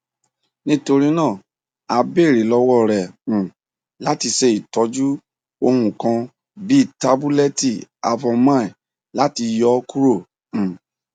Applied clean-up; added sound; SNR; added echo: none; none; none; none.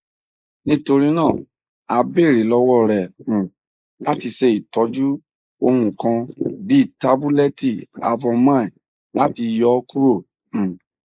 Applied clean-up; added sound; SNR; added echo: neural mask model Resemble Enhance denoiser.